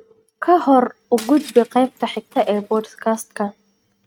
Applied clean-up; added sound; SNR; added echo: neural mask model RNNoise.